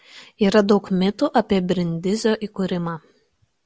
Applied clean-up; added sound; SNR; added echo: none; none; none; none.